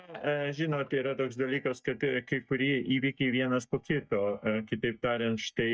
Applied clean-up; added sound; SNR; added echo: neural mask model DeepFilterNet 3.